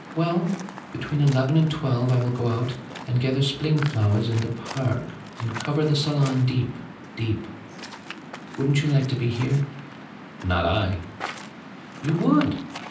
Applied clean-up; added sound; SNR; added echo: none; Waves, surf; 14 dB; reverberation time 0.6 s.